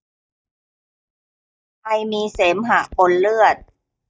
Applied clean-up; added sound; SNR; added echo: neural mask model DeepFilterNet 3.